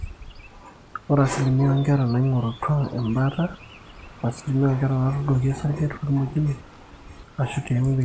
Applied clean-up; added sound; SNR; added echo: none; Chirp, tweet; 19 dB; none.